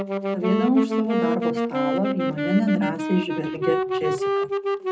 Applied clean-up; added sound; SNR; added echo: none; Wind instrument, woodwind instrument; -1 dB; reverberation time 0.2 s.